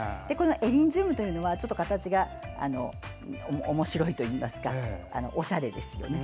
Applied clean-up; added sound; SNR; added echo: none; none; none; none.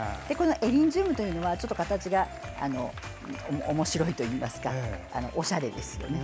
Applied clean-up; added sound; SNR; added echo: none; Applause / Crowd; 19 dB; none.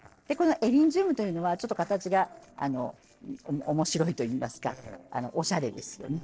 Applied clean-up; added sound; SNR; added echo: neural separator model SepFormer DNS4.